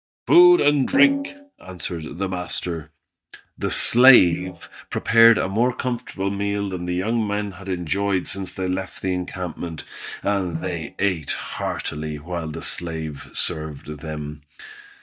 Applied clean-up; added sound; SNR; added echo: neural mask model DeepFilterNet 3.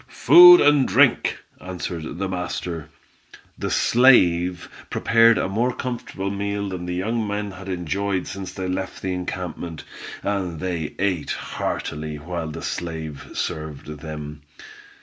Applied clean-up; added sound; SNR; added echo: none; none; none; none.